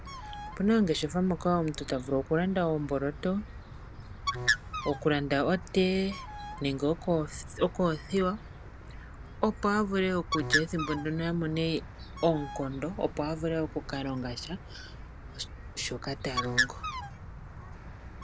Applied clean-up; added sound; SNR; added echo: none; Bird; 7 dB; none.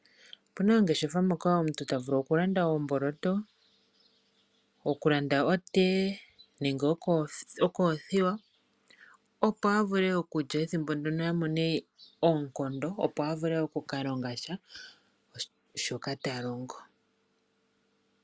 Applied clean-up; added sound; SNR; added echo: none; none; none; none.